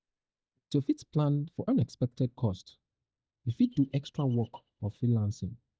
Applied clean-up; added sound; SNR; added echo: neural mask model DeepFilterNet 3.